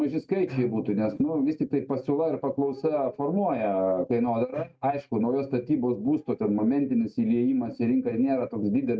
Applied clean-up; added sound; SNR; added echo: neural mask model RNNoise.